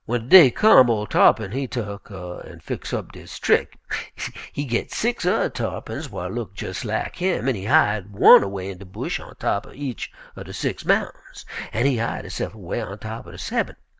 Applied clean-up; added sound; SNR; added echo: none; none; none; none.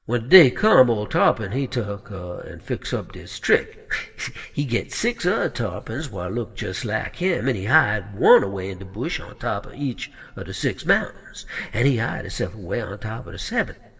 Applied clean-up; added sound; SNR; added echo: none; none; none; reverberation time 2.4 s.